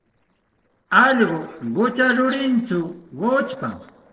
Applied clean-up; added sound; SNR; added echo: neural separator model SepFormer DNS4.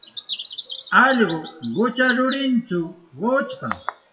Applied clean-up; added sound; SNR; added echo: classical method WPE with log-MMSE.